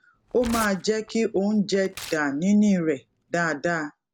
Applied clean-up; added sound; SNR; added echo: none; Tearing; 18 dB; none.